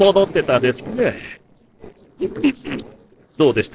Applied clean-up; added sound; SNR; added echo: neural separator model SepFormer DNS4.